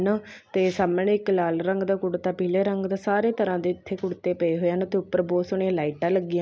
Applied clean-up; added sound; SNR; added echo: none; none; none; none.